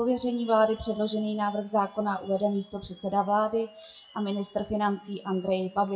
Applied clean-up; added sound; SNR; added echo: classical method WPE with log-MMSE.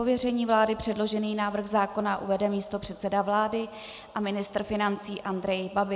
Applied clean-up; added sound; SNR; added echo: none; none; none; none.